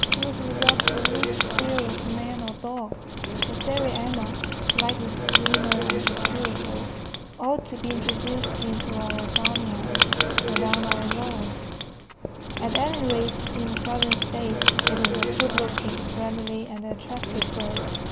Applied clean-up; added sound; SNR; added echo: none; Writing; -4 dB; none.